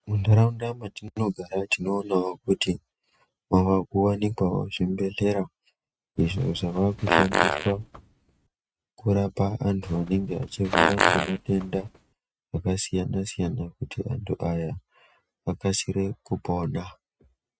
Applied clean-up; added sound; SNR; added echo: neural mask model RNNoise.